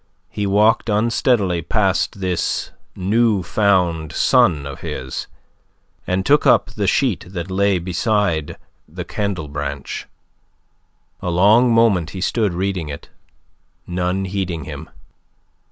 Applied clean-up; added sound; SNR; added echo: none; none; none; none.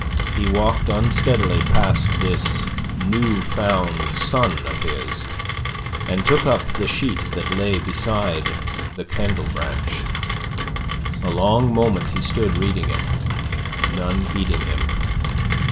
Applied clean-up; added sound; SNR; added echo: none; Rain; -1 dB; reverberation time 0.4 s.